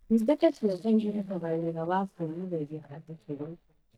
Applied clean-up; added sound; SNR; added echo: neural mask model DeepFilterNet 3.